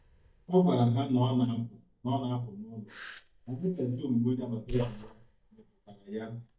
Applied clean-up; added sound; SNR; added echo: neural mask model DeepFilterNet 3.